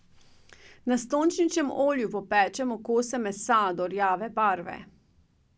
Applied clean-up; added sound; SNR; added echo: none; none; none; none.